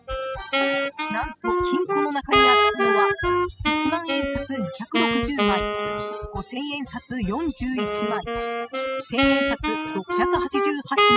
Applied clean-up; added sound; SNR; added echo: classical method spectral subtraction.